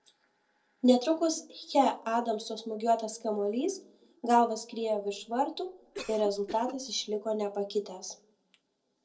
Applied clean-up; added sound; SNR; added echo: neural separator model SepFormer DNS4.